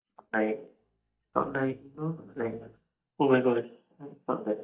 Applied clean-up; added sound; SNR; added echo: neural mask model DeepFilterNet 3.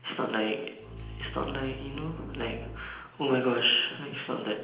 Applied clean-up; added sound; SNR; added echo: none; Bowed string instrument; 11 dB; reverberation time 0.8 s.